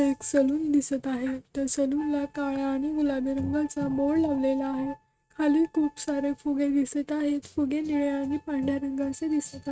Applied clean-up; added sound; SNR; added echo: neural mask model RNNoise.